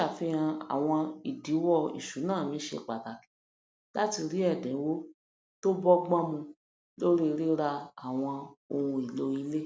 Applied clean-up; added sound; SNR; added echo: none; none; none; none.